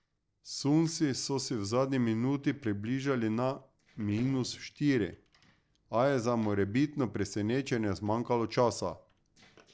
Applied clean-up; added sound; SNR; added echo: neural separator model SepFormer DNS4.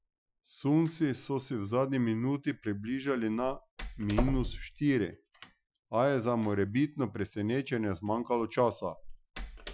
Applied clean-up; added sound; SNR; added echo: classical method Wiener filter.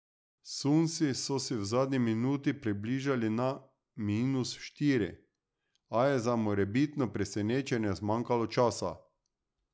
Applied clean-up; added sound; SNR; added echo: none; none; none; none.